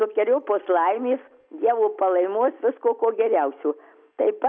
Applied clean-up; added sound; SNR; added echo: none; none; none; none.